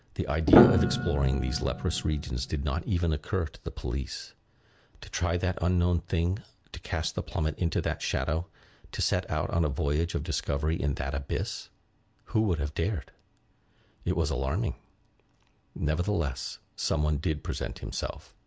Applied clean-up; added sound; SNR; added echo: none; Piano; -3 dB; none.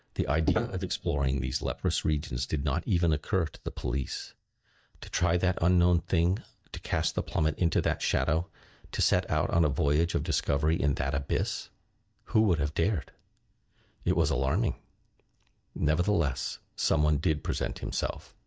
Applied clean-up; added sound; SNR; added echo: neural mask model DeepFilterNet 3.